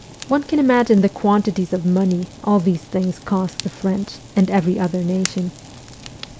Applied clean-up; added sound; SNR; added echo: none; Fire; 18 dB; none.